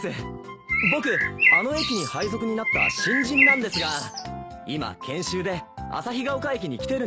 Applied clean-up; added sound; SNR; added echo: none; Bird; -5 dB; none.